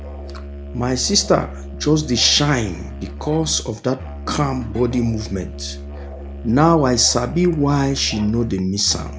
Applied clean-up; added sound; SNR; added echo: none; Musical instrument; 12 dB; none.